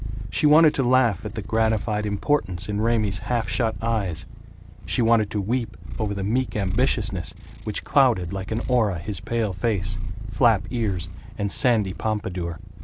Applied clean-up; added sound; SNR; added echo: none; Purr; 6 dB; none.